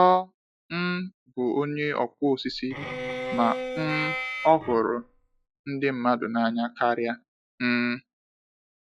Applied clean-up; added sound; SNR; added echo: classical method log-MMSE.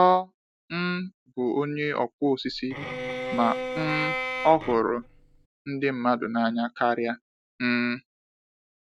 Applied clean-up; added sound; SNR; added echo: none; Bowed string instrument; 6 dB; none.